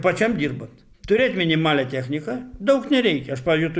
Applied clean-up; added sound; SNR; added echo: none; none; none; none.